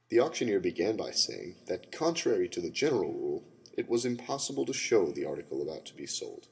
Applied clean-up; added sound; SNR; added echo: none; none; none; reverberation time 2.2 s.